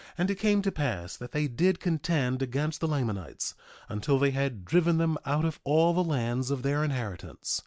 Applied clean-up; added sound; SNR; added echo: none; none; none; none.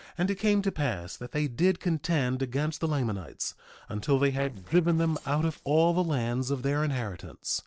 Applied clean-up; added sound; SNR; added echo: neural separator model SepFormer DNS4.